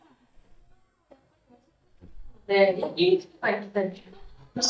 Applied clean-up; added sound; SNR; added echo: neural mask model DeepFilterNet 3.